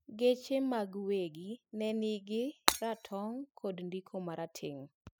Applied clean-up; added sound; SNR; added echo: classical method spectral subtraction.